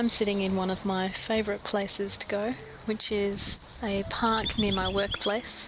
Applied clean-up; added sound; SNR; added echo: none; none; none; none.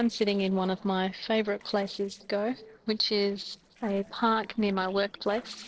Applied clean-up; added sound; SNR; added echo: neural separator model SepFormer DNS4.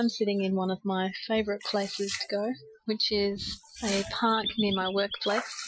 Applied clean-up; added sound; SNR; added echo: classical method Wiener filter.